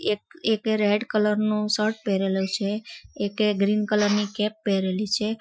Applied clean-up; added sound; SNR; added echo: classical method Wiener filter.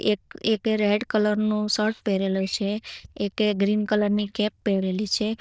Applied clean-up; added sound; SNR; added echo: neural diffusion model UNIVERSE++.